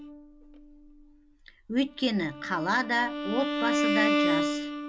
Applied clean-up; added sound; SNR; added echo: none; Bowed string instrument; -1 dB; none.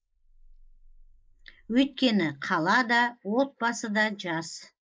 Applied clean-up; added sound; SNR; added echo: neural mask model Resemble Enhance denoiser.